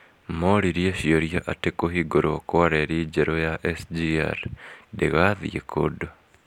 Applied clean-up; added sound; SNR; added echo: none; none; none; none.